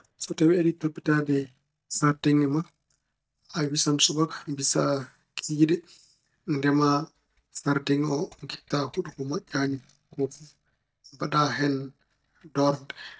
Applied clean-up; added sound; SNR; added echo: neural mask model DeepFilterNet 3.